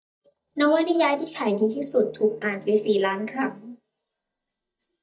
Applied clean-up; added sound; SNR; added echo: neural mask model DeepFilterNet 3.